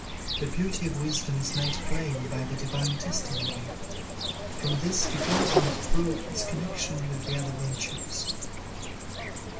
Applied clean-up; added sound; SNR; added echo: none; Cricket; 3 dB; reverberation time 0.3 s.